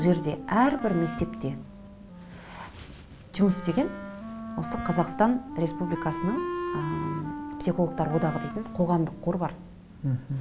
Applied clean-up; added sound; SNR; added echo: none; Wind instrument, woodwind instrument; 9 dB; none.